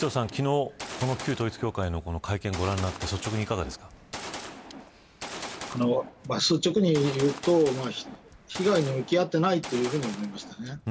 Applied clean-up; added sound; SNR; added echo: none; Gunshot, gunfire; 13 dB; none.